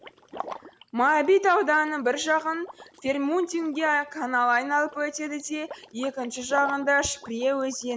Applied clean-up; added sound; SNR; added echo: none; Liquid; 18 dB; none.